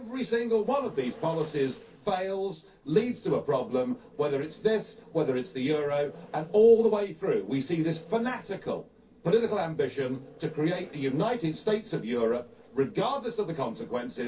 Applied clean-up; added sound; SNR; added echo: neural separator model SepFormer DNS4.